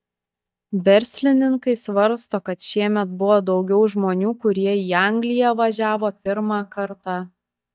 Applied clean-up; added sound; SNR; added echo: neural mask model DeepFilterNet 3.